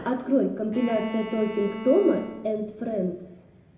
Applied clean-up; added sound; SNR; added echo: none; Bowed string instrument; 11 dB; reverberation time 0.8 s.